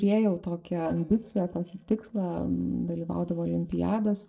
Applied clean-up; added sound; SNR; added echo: neural separator model SepFormer DNS4.